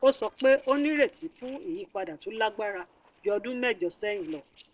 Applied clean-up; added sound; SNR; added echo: neural separator model SepFormer DNS4.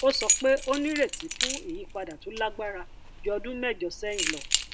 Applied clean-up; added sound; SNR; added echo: none; Keys jangling; 2 dB; none.